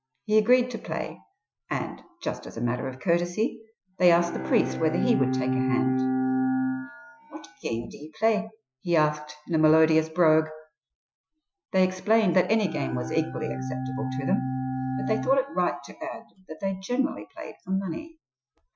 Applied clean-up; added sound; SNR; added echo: classical method Wiener filter.